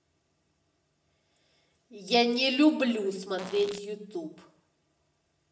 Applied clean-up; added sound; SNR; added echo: none; Fart; 16 dB; reverberation time 0.8 s.